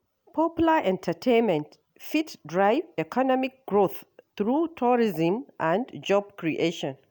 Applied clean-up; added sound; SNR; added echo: none; none; none; none.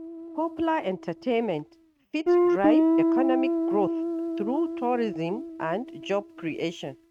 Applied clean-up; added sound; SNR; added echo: neural mask model RNNoise.